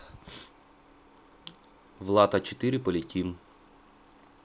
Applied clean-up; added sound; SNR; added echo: none; none; none; none.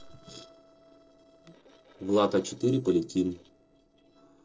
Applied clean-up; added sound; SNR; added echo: neural separator model SepFormer DNS4.